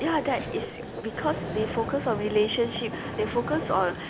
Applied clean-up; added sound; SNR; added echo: none; Vehicle; 6 dB; none.